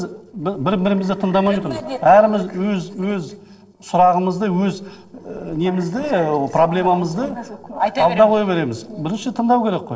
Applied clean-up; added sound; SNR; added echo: neural separator model SepFormer DNS4.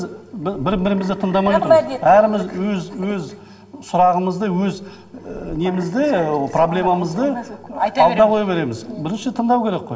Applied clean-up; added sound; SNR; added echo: none; Burping, eructation; 20 dB; reverberation time 2.4 s.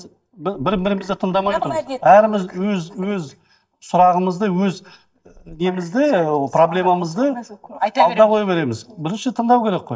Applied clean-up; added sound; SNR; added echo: neural mask model DeepFilterNet 3.